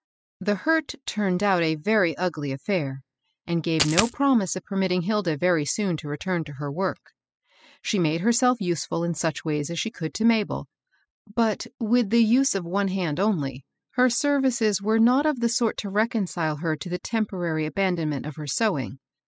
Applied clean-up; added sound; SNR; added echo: classical method spectral subtraction.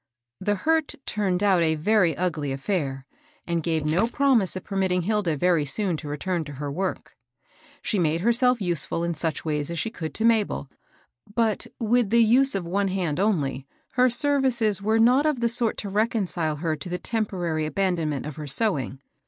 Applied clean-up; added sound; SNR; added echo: neural mask model Resemble Enhance denoiser.